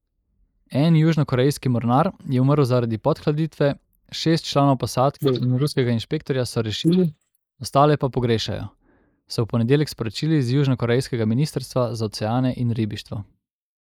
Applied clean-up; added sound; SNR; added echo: neural mask model Resemble Enhance denoiser.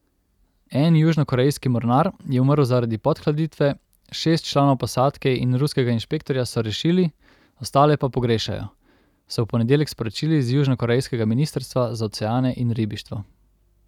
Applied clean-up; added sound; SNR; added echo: none; none; none; none.